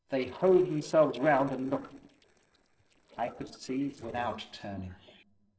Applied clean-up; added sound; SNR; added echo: neural separator model SepFormer DNS4.